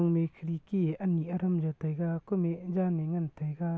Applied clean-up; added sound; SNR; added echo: none; none; none; none.